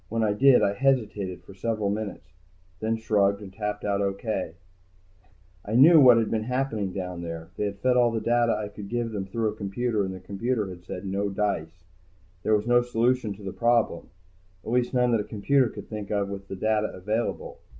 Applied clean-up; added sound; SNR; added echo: none; none; none; none.